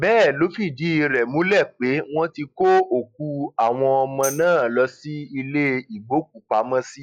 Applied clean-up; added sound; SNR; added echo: classical method log-MMSE.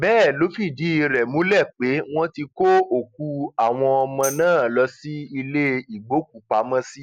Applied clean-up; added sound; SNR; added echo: none; Tambourine; 16 dB; none.